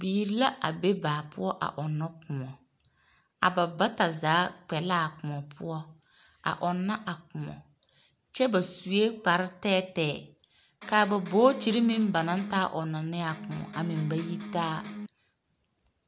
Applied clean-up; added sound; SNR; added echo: none; Electric guitar; 10 dB; none.